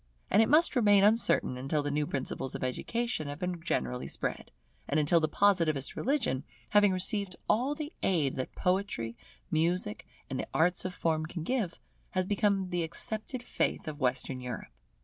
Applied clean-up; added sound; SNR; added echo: none; none; none; none.